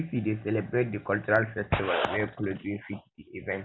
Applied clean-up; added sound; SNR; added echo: none; none; none; none.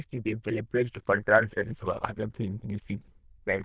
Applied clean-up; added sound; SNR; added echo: neural diffusion model UNIVERSE++.